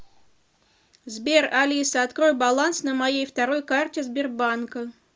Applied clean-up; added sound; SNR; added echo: none; none; none; none.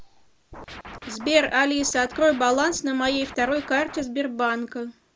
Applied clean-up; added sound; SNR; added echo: none; Scratching (performance technique); 16 dB; none.